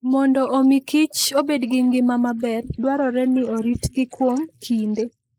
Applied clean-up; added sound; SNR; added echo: neural mask model Resemble Enhance denoiser.